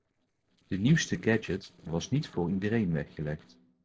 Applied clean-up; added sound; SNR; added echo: neural separator model SepFormer DNS4.